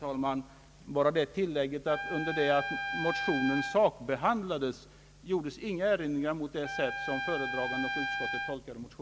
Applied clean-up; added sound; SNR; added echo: none; Trumpet; 6 dB; none.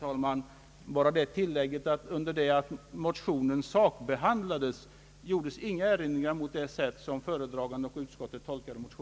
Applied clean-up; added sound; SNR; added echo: none; none; none; none.